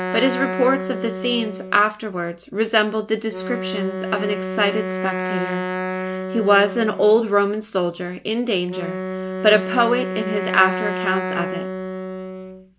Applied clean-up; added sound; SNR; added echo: none; Wind instrument, woodwind instrument; 6 dB; none.